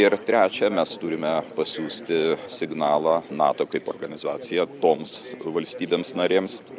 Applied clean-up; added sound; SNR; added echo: none; none; none; none.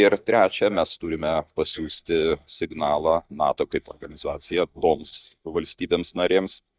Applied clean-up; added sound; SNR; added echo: neural mask model DeepFilterNet 3.